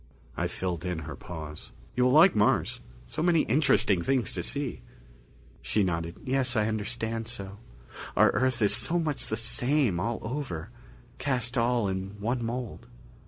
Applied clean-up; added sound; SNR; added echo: none; none; none; none.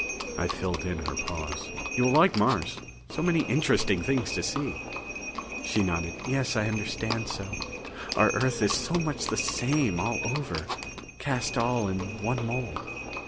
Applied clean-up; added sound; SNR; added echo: none; Livestock, farm animals, working animals; 6 dB; none.